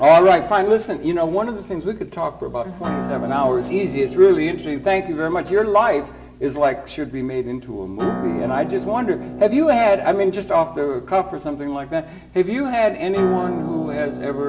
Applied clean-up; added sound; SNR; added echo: none; Acoustic guitar; 13 dB; reverberation time 0.7 s.